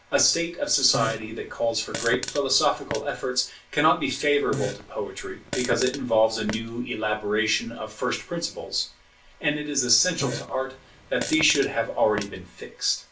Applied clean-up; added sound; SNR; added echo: none; Fart; 10 dB; reverberation time 0.2 s.